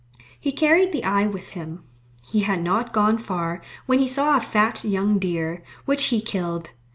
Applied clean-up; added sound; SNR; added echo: none; none; none; none.